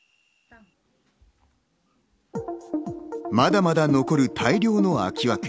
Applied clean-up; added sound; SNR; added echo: none; none; none; none.